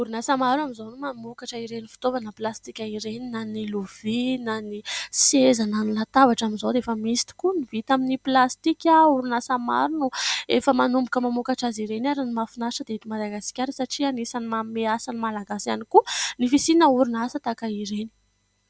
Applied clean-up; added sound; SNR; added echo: none; none; none; none.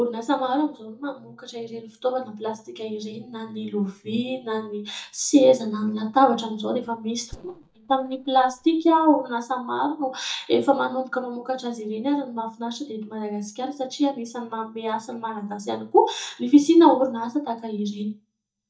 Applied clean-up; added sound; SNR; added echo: neural mask model DeepFilterNet 3.